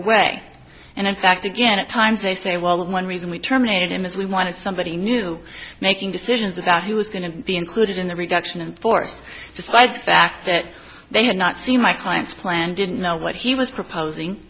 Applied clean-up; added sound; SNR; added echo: none; none; none; none.